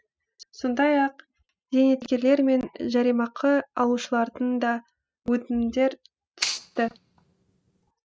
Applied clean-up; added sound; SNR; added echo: neural mask model RNNoise.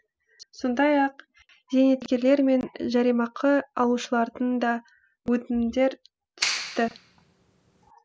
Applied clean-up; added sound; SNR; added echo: none; Clapping; 8 dB; none.